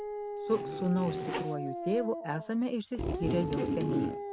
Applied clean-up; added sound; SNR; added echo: none; Dog + Zipper (clothing); 2 dB; none.